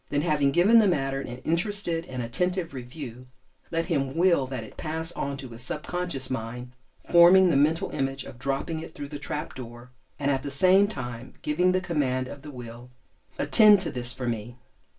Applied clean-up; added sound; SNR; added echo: none; none; none; reverberation time 0.2 s.